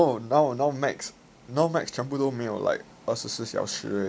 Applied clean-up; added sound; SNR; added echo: none; none; none; none.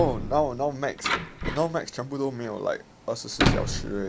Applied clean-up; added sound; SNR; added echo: none; Door; 2 dB; none.